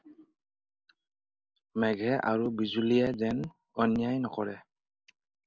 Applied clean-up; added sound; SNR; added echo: none; none; none; none.